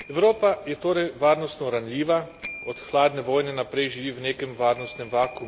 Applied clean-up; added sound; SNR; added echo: none; Bicycle bell; 12 dB; none.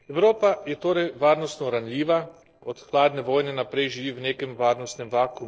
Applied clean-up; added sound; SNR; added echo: neural separator model SepFormer DNS4.